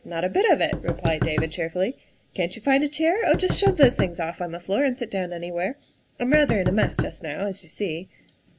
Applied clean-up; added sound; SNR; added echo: none; Knock; 5 dB; none.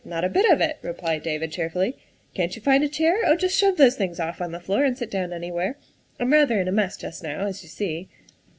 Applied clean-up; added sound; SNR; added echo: none; none; none; none.